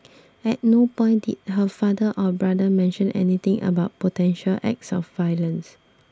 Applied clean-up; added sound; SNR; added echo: none; none; none; none.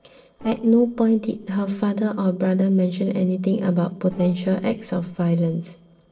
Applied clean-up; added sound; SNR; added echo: neural separator model SepFormer DNS4.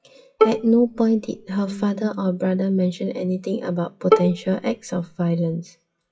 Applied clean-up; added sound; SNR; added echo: classical method WPE with log-MMSE.